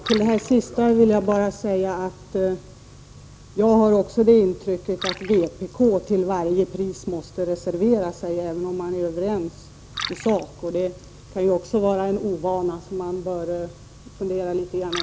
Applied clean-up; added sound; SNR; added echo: none; Liquid; 18 dB; none.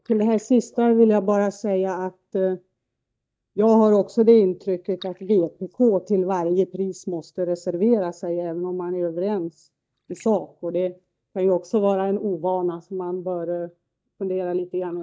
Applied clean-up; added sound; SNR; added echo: neural mask model DeepFilterNet 3.